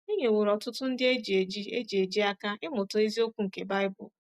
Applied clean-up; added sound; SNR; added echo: none; none; none; none.